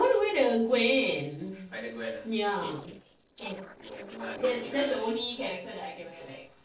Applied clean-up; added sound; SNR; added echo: neural separator model SepFormer DNS4.